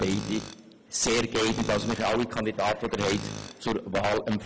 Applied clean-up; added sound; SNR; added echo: none; Tools; 12 dB; none.